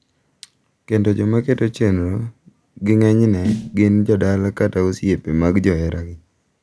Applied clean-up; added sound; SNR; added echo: none; Snare drum; 11 dB; none.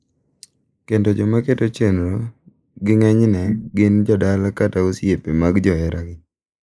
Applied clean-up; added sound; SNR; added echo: neural mask model Resemble Enhance denoiser.